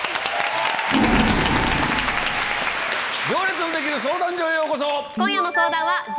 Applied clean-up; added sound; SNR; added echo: none; none; none; none.